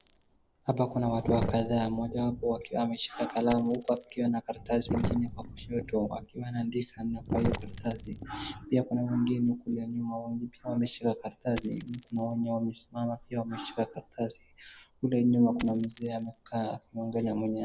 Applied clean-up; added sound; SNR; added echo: none; Coin (dropping) + Sink (filling or washing); 10 dB; none.